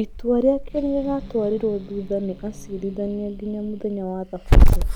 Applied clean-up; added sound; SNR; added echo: none; Growling / Hiss; -4 dB; none.